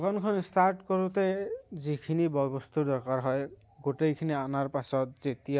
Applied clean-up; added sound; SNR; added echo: none; none; none; none.